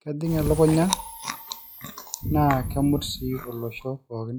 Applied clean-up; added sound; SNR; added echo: classical method log-MMSE.